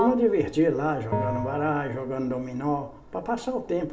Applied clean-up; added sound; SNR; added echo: none; Bell; 9 dB; reverberation time 0.5 s.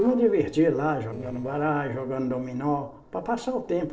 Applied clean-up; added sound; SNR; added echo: neural separator model SepFormer DNS4.